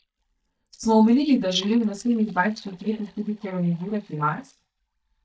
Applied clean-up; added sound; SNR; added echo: neural mask model DeepFilterNet 3.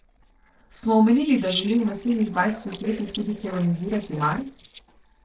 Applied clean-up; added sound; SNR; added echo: neural separator model SepFormer DNS4.